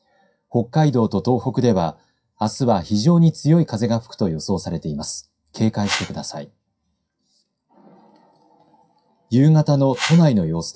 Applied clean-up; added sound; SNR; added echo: classical method WPE with log-MMSE.